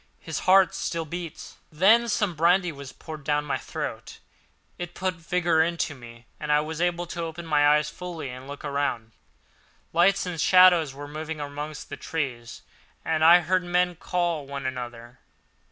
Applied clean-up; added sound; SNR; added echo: none; none; none; none.